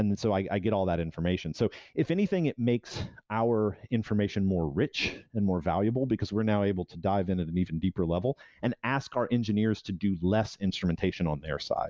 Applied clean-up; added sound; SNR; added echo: none; none; none; none.